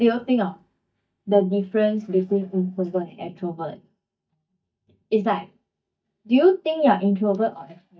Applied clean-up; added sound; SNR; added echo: neural mask model DeepFilterNet 3.